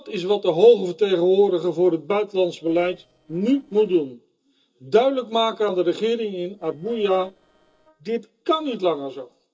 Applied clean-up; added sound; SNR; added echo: neural separator model SepFormer DNS4.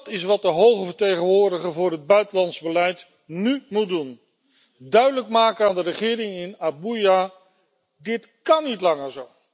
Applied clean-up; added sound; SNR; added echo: none; none; none; none.